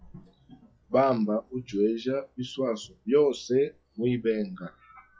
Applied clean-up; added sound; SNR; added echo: classical method log-MMSE.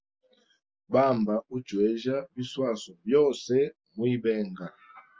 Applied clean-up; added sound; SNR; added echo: none; none; none; none.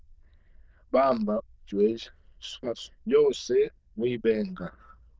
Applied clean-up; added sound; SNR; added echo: neural diffusion model UNIVERSE++.